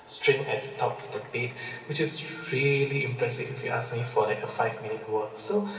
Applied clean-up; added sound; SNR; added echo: none; none; none; reverberation time 2.9 s.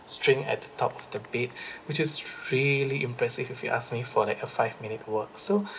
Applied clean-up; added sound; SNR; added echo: none; none; none; none.